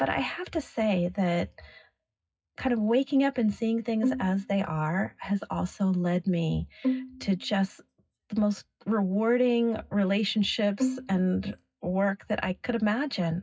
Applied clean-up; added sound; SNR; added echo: classical method WPE with log-MMSE.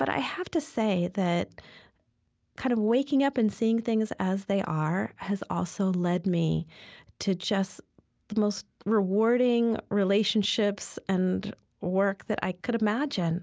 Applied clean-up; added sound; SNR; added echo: none; none; none; none.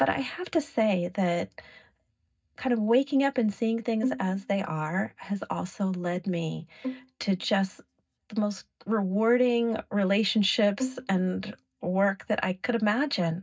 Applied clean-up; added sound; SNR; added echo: neural mask model DeepFilterNet 3.